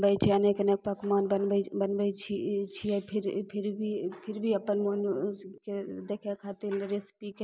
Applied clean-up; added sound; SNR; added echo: none; none; none; none.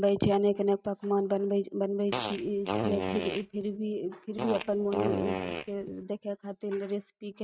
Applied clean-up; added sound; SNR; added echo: neural mask model RNNoise.